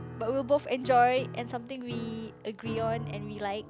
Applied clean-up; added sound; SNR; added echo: none; Piano; 11 dB; none.